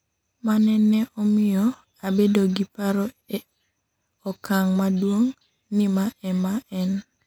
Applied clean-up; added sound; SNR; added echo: none; none; none; none.